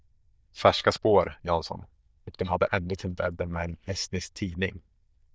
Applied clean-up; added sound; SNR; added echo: neural diffusion model UNIVERSE++.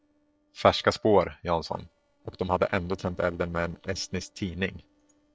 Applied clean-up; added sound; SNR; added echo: neural separator model SepFormer DNS4.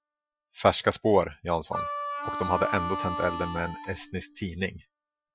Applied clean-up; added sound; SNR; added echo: classical method Wiener filter.